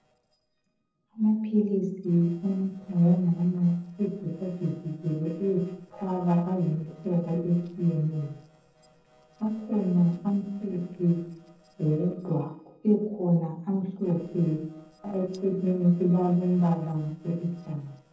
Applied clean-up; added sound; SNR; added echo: neural separator model SepFormer DNS4.